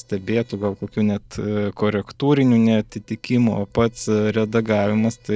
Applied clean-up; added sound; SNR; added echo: neural separator model SepFormer DNS4.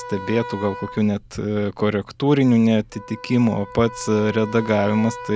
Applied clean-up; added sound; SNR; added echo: none; Wind instrument, woodwind instrument; 15 dB; none.